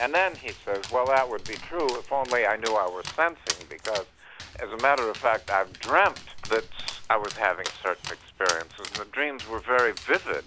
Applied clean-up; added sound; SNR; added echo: none; Dog; 12 dB; none.